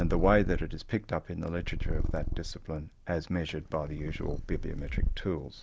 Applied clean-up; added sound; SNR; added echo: none; Purr; 1 dB; none.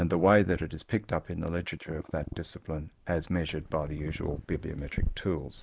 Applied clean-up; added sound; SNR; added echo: neural mask model Resemble Enhance denoiser.